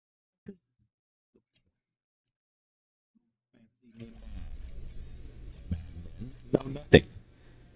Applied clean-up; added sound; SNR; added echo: neural mask model DeepFilterNet 3.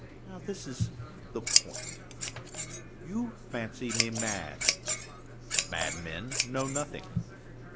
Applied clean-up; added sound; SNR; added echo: none; Scissors; -5 dB; none.